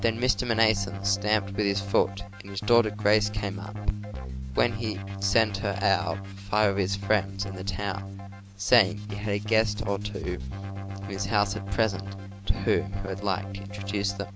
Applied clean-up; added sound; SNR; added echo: none; Keyboard (musical); 7 dB; none.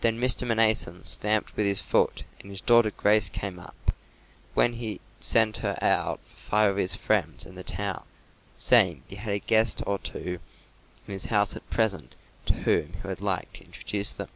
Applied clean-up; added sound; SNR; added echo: none; none; none; none.